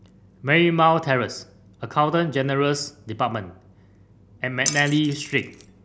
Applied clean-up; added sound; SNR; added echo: none; Glass; 9 dB; none.